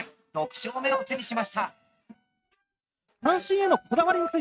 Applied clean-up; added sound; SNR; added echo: neural mask model RNNoise.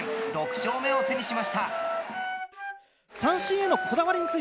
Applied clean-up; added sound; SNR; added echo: none; Wind instrument, woodwind instrument; 3 dB; none.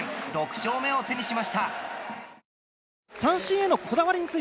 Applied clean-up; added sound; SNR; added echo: none; none; none; none.